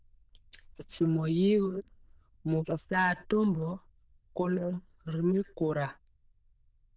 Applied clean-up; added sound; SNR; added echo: neural diffusion model UNIVERSE++.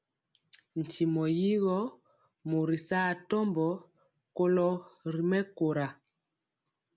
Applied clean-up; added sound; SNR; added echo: none; none; none; none.